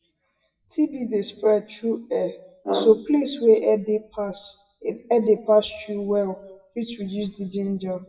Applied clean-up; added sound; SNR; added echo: classical method WPE with log-MMSE.